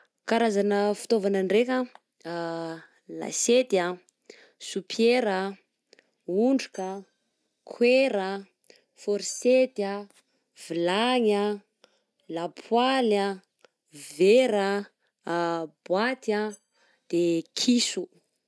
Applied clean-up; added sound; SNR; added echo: neural mask model DeepFilterNet 3.